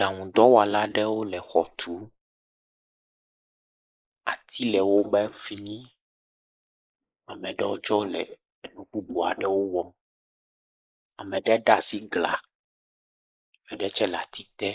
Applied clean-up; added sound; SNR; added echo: neural mask model Resemble Enhance denoiser.